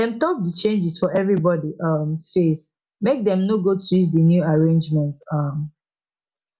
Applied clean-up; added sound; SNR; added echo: none; none; none; none.